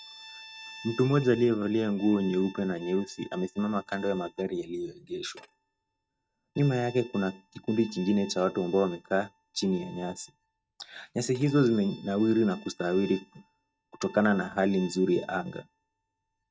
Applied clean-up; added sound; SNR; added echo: neural mask model RNNoise.